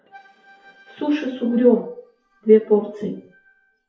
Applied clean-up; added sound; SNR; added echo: classical method WPE with log-MMSE.